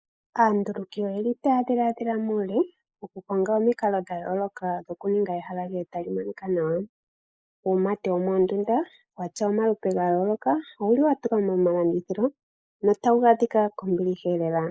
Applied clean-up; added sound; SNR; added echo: neural mask model Resemble Enhance denoiser.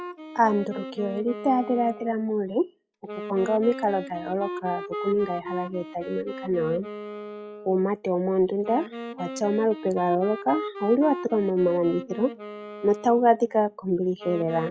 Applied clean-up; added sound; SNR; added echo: classical method log-MMSE.